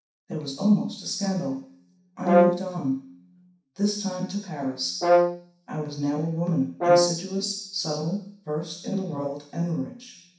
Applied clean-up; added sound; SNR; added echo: none; Brass instrument; -4 dB; reverberation time 0.6 s.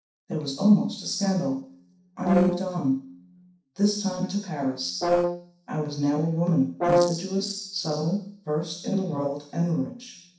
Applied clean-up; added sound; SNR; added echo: neural separator model SepFormer DNS4.